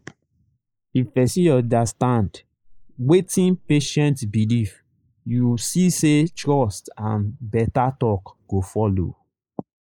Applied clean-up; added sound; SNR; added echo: neural mask model Resemble Enhance denoiser.